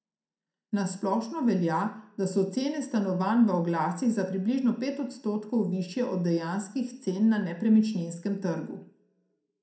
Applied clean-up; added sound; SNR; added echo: none; none; none; reverberation time 0.4 s.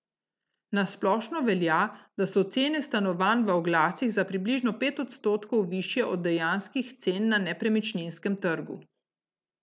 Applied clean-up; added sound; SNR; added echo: none; none; none; none.